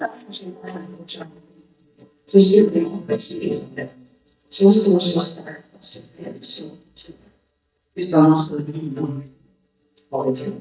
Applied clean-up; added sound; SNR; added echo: neural mask model DeepFilterNet 3.